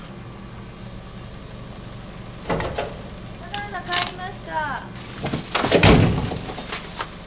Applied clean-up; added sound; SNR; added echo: none; Engine; 14 dB; none.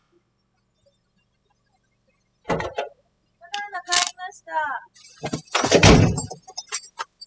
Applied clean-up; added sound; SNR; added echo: classical method spectral subtraction.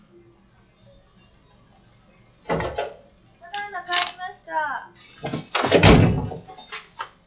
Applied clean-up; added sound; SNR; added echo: classical method log-MMSE.